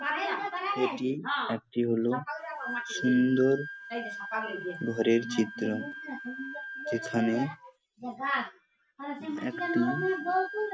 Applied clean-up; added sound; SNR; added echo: none; Wind instrument, woodwind instrument; 12 dB; none.